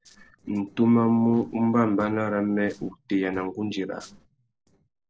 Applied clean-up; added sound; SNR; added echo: neural separator model SepFormer DNS4.